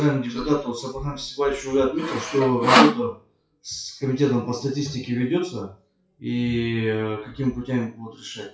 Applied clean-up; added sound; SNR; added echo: classical method WPE with log-MMSE.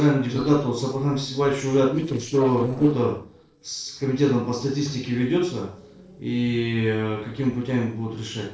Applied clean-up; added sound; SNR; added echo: neural separator model SepFormer DNS4.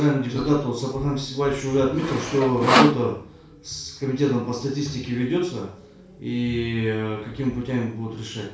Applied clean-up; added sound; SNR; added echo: none; Sawing; -1 dB; reverberation time 0.4 s.